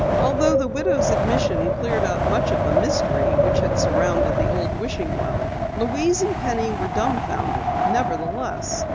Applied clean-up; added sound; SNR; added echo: none; Wind; -5 dB; none.